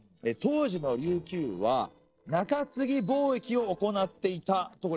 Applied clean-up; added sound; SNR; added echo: neural separator model SepFormer DNS4.